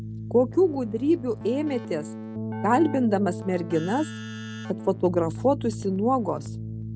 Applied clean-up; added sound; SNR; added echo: none; Keyboard (musical); 9 dB; none.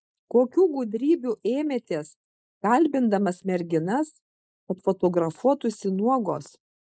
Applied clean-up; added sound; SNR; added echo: neural mask model Resemble Enhance denoiser.